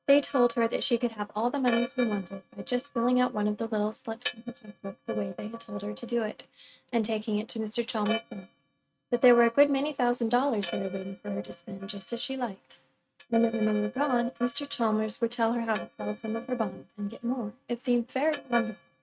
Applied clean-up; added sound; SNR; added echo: neural mask model RNNoise.